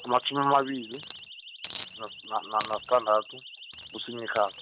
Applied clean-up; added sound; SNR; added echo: none; Siren + Hiss; 14 dB; none.